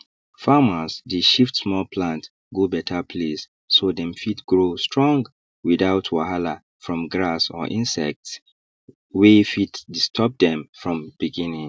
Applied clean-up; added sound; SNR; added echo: none; none; none; none.